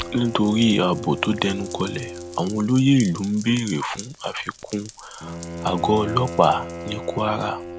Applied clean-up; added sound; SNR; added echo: none; Rain + Bowed string instrument; 10 dB; none.